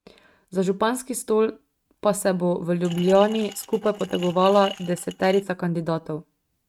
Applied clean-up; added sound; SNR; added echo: neural mask model RNNoise.